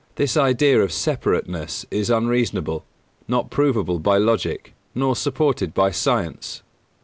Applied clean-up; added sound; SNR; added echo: none; none; none; none.